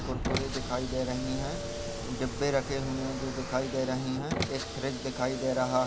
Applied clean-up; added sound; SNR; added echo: none; Car + Boom; 4 dB; none.